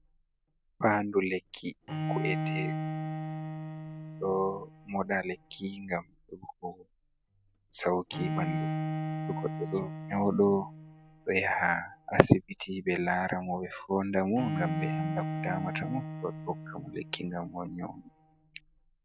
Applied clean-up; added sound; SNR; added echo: none; Bowed string instrument; 6 dB; none.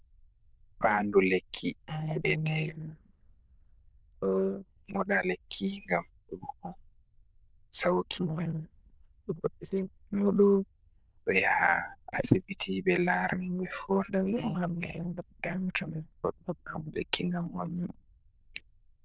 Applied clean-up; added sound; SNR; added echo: neural diffusion model UNIVERSE++.